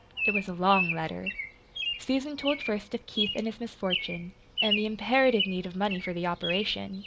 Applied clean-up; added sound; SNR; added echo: none; Bird vocalization, bird call, bird song; 5 dB; none.